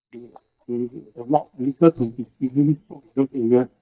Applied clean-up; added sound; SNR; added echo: neural mask model DeepFilterNet 3.